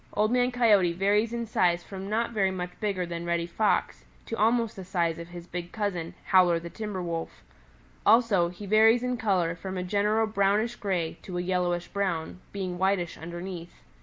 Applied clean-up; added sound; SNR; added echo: none; none; none; none.